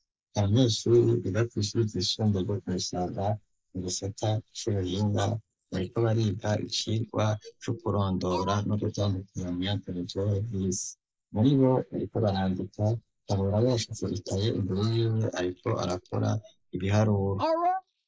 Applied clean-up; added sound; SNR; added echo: neural mask model Resemble Enhance denoiser.